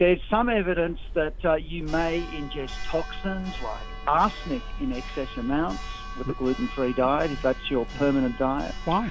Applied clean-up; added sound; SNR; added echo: none; Church bell; 8 dB; none.